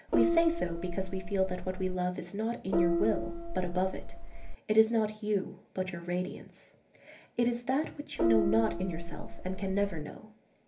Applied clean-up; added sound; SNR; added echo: none; Gong; -1 dB; reverberation time 0.3 s.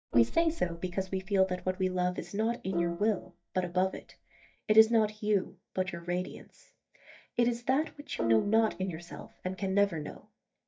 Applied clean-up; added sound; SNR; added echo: neural mask model DeepFilterNet 3.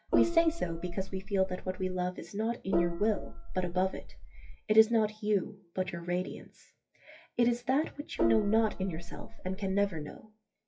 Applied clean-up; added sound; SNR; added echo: classical method WPE with log-MMSE.